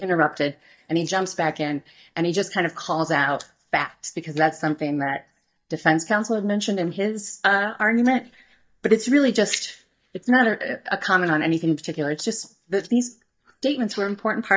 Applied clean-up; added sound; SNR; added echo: neural mask model DeepFilterNet 3.